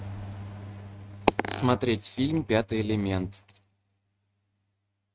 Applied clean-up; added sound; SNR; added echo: neural mask model RNNoise.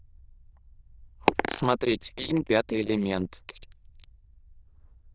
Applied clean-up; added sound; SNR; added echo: neural diffusion model UNIVERSE++.